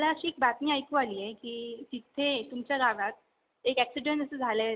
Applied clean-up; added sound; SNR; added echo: none; none; none; none.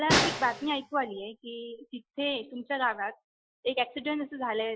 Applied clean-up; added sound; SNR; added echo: classical method Wiener filter.